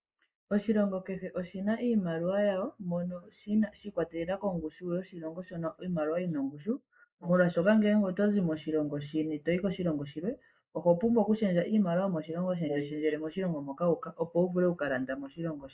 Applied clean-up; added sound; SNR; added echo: neural mask model Resemble Enhance denoiser.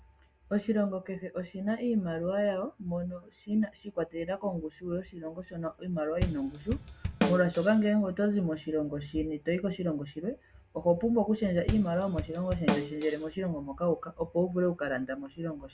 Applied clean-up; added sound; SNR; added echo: none; Drum kit; 3 dB; none.